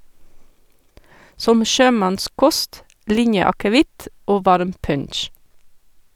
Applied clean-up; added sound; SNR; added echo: none; none; none; none.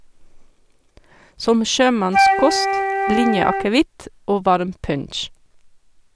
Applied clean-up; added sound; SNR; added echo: none; Wind instrument, woodwind instrument; -1 dB; none.